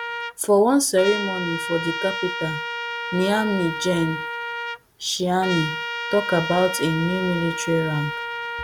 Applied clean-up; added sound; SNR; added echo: none; Trumpet; 6 dB; none.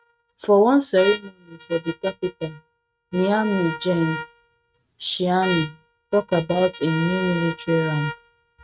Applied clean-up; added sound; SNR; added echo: neural mask model RNNoise.